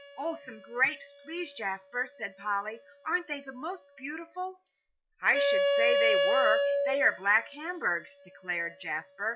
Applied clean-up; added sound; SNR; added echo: classical method log-MMSE.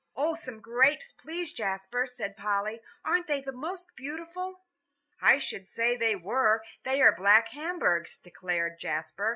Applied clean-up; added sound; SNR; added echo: none; none; none; none.